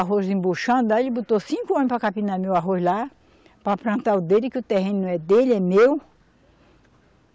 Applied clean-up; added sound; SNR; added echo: none; none; none; none.